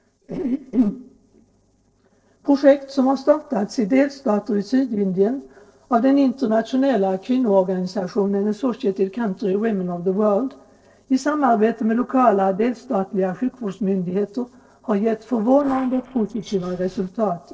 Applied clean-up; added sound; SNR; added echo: neural separator model SepFormer DNS4.